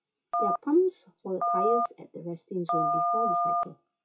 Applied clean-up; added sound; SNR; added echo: classical method WPE with log-MMSE.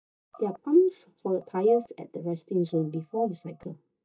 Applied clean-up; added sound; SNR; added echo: neural mask model DeepFilterNet 3.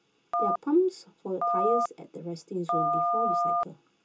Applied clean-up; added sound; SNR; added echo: none; Telephone; -3 dB; reverberation time 0.2 s.